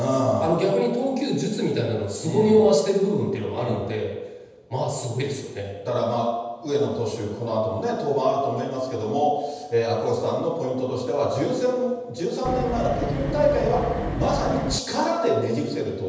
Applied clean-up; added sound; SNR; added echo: none; Wind; 4 dB; reverberation time 1.1 s.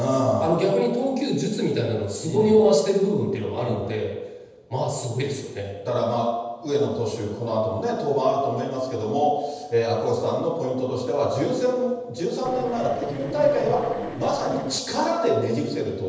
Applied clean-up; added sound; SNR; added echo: neural separator model SepFormer DNS4.